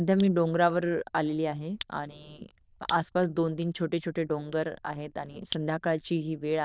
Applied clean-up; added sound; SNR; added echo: neural diffusion model UNIVERSE++.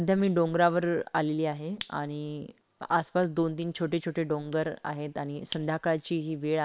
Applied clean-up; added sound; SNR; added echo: neural separator model SepFormer WHAM!.